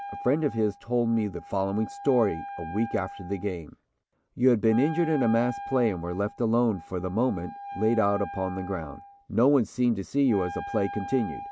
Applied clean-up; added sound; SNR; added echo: none; Wind instrument, woodwind instrument; 13 dB; none.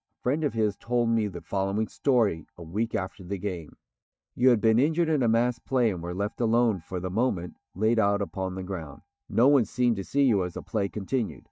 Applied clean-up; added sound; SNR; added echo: neural mask model DeepFilterNet 3.